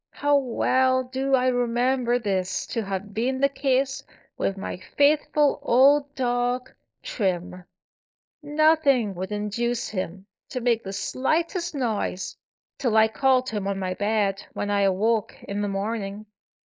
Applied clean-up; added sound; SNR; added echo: neural mask model Resemble Enhance denoiser.